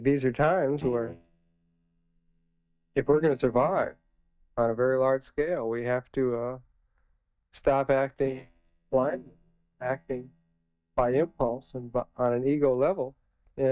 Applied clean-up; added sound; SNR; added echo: neural mask model DeepFilterNet 3.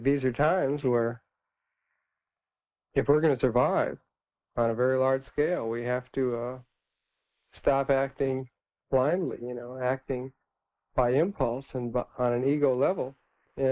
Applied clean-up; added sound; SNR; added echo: neural mask model Resemble Enhance denoiser.